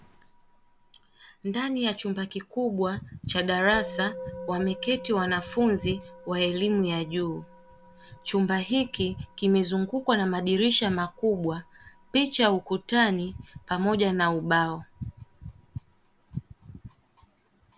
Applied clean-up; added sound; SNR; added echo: none; Musical instrument; 19 dB; none.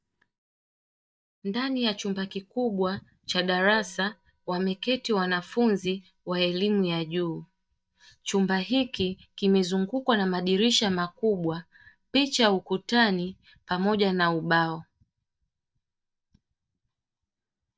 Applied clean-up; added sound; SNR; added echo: neural mask model DeepFilterNet 3.